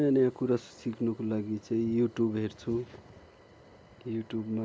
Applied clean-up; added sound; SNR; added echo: none; none; none; none.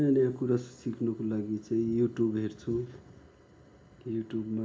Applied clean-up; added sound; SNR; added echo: none; none; none; reverberation time 0.4 s.